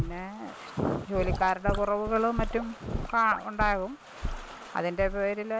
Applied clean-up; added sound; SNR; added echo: none; Sink (filling or washing) / Gurgling / Liquid; 6 dB; none.